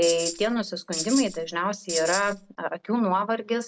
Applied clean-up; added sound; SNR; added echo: none; Tambourine; 7 dB; none.